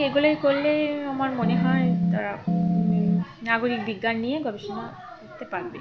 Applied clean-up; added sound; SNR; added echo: none; Organ; -4 dB; none.